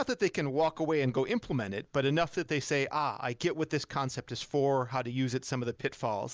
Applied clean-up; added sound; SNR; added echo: none; none; none; none.